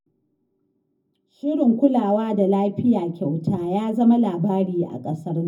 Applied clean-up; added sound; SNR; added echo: none; none; none; reverberation time 0.4 s.